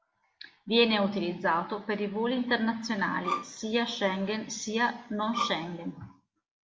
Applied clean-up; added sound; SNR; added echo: none; Bowed string instrument; 6 dB; none.